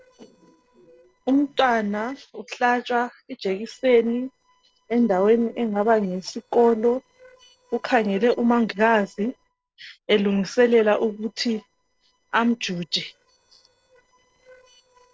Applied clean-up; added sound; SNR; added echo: neural separator model SepFormer DNS4.